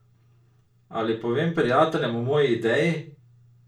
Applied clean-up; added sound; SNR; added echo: none; none; none; reverberation time 0.3 s.